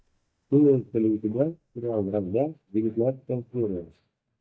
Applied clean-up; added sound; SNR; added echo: neural mask model DeepFilterNet 3.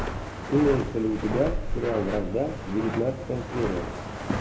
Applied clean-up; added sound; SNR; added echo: none; Walk, footsteps; 4 dB; reverberation time 0.9 s.